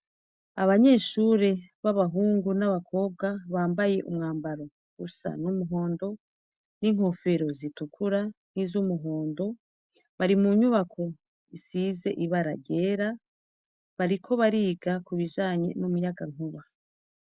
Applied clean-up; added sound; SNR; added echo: none; none; none; none.